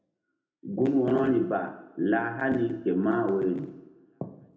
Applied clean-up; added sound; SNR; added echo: none; none; none; reverberation time 0.9 s.